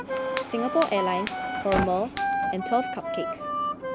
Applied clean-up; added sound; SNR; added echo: none; Fire + Wind instrument, woodwind instrument; -1 dB; none.